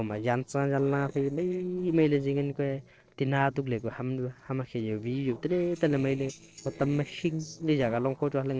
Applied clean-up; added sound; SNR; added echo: neural separator model SepFormer DNS4.